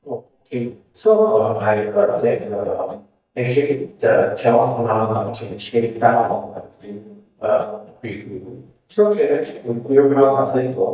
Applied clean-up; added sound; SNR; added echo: neural mask model DeepFilterNet 3.